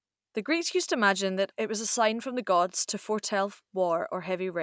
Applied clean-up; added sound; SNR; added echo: none; none; none; none.